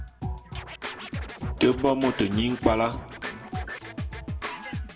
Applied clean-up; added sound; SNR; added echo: none; Scratching (performance technique); 6 dB; reverberation time 1.0 s.